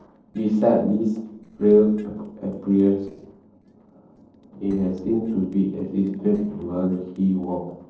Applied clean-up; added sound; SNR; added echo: neural separator model SepFormer DNS4.